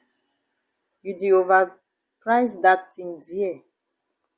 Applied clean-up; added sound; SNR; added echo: none; none; none; none.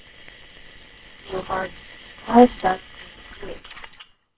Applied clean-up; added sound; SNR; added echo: neural separator model SepFormer WHAMR!.